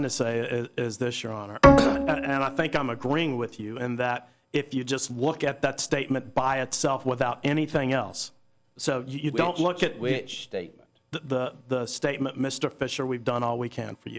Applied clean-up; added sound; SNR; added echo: none; Bowed string instrument; -3 dB; none.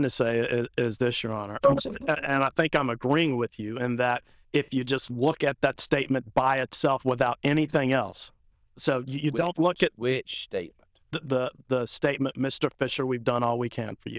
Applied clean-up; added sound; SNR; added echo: neural diffusion model UNIVERSE++.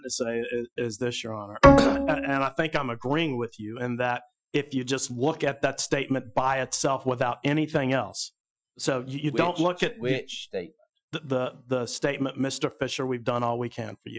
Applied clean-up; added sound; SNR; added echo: classical method Wiener filter.